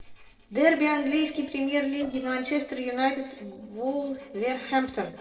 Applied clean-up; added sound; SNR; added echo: neural separator model SepFormer DNS4.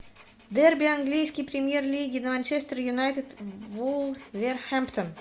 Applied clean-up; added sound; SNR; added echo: none; none; none; none.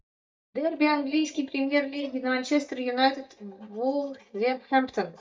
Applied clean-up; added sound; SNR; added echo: neural mask model DeepFilterNet 3.